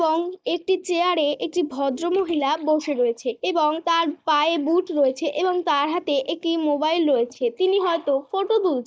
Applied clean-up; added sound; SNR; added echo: neural mask model DeepFilterNet 3.